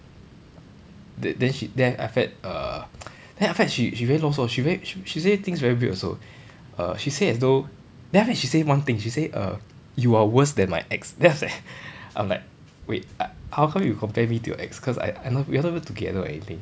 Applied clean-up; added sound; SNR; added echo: none; none; none; none.